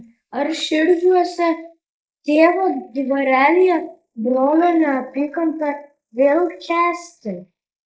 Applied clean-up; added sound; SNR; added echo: neural mask model Resemble Enhance denoiser.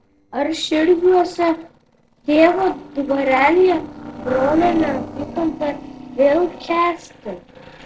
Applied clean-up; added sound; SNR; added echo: neural separator model SepFormer DNS4.